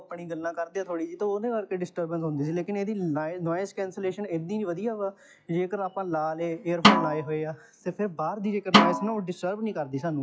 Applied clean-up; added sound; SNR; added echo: classical method log-MMSE.